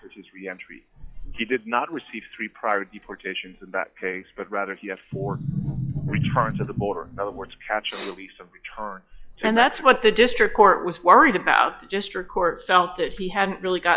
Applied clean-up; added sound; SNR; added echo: classical method log-MMSE.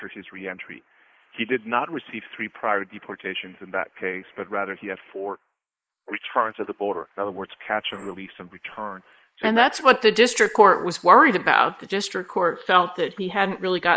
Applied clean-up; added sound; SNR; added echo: neural mask model Resemble Enhance denoiser.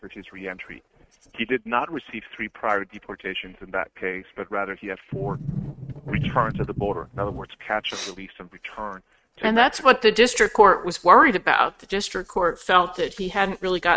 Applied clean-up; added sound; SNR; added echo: neural mask model RNNoise.